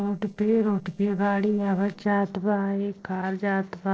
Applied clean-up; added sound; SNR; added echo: neural separator model SepFormer DNS4.